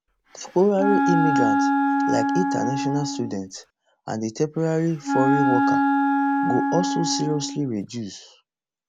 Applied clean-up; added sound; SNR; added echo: none; Wind instrument, woodwind instrument; -3 dB; none.